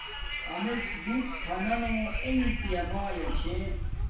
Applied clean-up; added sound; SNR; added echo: none; Wind; 0 dB; reverberation time 0.6 s.